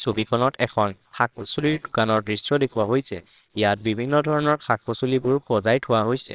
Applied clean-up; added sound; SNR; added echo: neural separator model SepFormer WHAMR!.